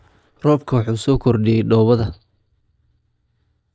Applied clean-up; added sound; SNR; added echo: neural mask model DeepFilterNet 3.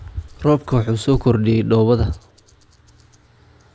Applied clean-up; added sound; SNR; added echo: none; Rattle; 18 dB; none.